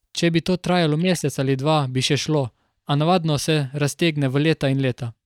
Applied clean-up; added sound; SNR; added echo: neural mask model DeepFilterNet 3.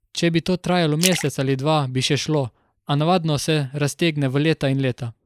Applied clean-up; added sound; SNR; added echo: neural mask model Resemble Enhance denoiser.